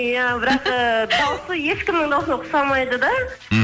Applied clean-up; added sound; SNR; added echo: none; none; none; none.